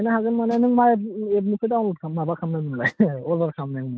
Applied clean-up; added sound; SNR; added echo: neural mask model RNNoise.